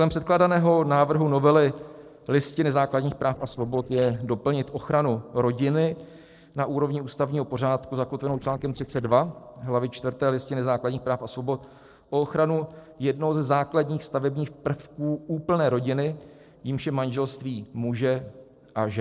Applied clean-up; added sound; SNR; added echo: neural separator model SepFormer DNS4.